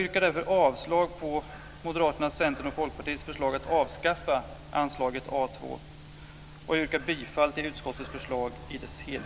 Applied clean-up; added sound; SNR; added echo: none; Breathing; 20 dB; none.